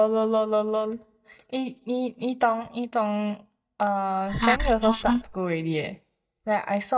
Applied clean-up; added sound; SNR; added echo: neural mask model DeepFilterNet 3.